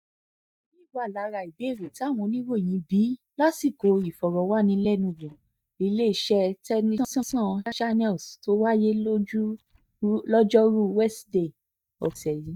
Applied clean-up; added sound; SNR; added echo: neural mask model DeepFilterNet 3.